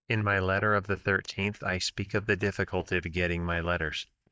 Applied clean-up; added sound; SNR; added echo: neural mask model DeepFilterNet 3.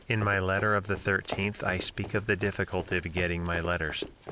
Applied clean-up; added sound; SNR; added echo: none; Run; 13 dB; none.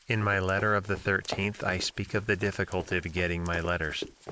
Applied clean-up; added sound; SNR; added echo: neural mask model Resemble Enhance denoiser.